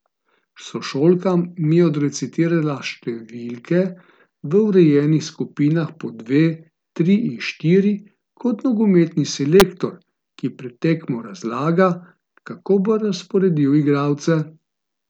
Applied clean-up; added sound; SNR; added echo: none; none; none; none.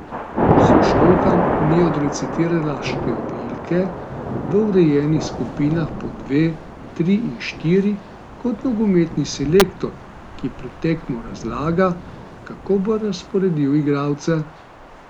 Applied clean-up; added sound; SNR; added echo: none; Thunder / Rain; 3 dB; none.